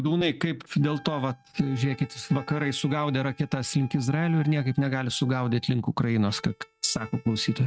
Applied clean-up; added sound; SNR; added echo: neural mask model RNNoise.